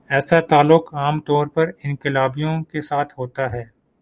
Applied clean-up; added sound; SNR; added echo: none; none; none; none.